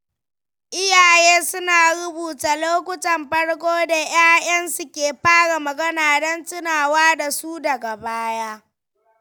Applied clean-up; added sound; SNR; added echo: none; none; none; none.